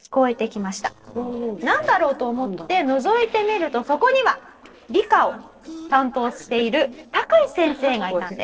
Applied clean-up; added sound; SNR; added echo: neural separator model SepFormer DNS4.